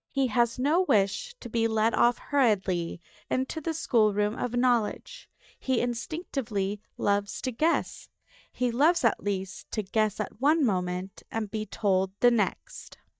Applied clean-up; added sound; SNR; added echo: neural mask model DeepFilterNet 3.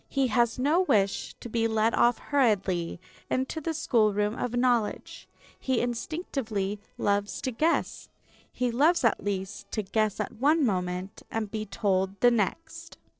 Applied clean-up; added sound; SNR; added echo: neural separator model SepFormer DNS4.